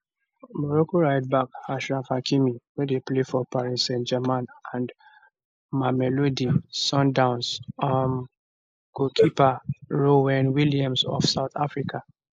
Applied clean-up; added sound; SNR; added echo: neural mask model Resemble Enhance denoiser.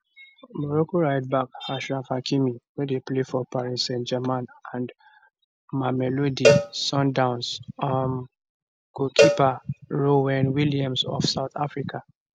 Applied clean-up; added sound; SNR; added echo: none; Cowbell; -1 dB; none.